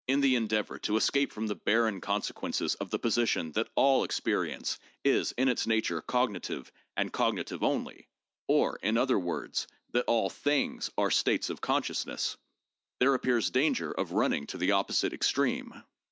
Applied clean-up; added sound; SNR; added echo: none; none; none; none.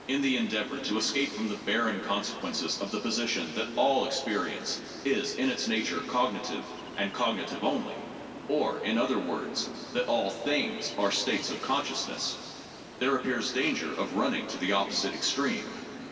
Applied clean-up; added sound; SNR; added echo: none; Ocean; 15 dB; reverberation time 2.6 s.